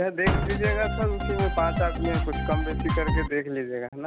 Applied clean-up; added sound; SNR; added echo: none; Slam + Drum kit; -3 dB; none.